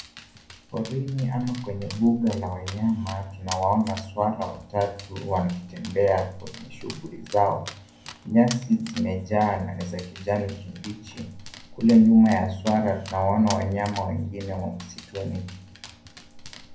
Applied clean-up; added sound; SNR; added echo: none; Dog; 18 dB; reverberation time 0.5 s.